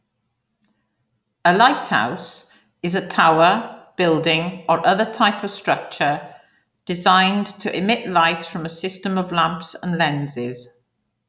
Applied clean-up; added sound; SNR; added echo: none; none; none; none.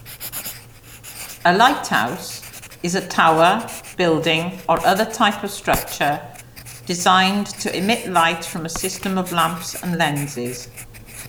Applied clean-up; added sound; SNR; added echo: none; Writing; 14 dB; none.